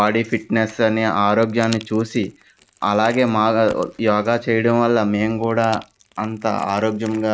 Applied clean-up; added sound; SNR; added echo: neural mask model RNNoise.